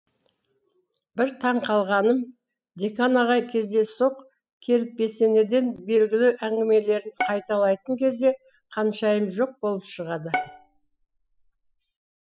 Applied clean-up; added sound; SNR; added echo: classical method spectral subtraction.